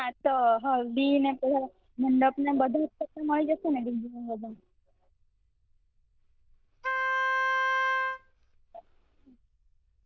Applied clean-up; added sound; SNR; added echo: neural diffusion model UNIVERSE++.